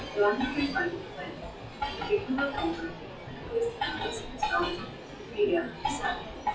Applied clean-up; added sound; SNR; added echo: classical method WPE with log-MMSE.